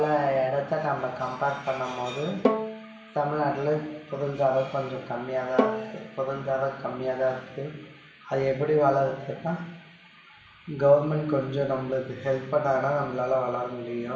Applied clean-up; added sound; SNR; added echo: none; Bowed string instrument; 5 dB; reverberation time 0.9 s.